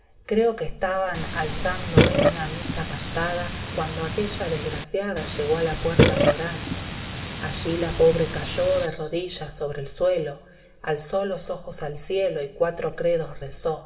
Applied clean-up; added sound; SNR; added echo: none; Burping, eructation; -1 dB; reverberation time 1.6 s.